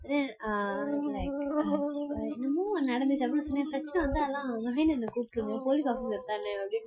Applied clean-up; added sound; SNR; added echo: classical method Wiener filter.